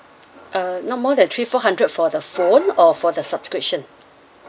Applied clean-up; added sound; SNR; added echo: none; none; none; none.